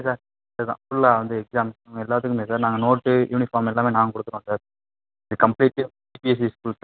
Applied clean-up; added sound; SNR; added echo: none; none; none; none.